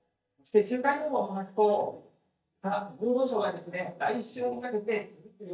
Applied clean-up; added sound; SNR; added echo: neural mask model DeepFilterNet 3.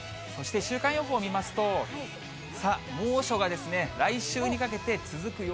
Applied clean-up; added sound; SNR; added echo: none; none; none; none.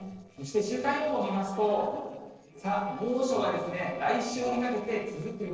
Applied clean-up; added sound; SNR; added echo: neural separator model SepFormer DNS4.